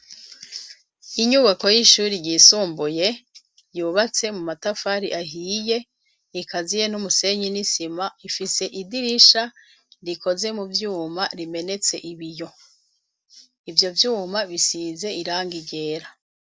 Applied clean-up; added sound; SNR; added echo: none; none; none; none.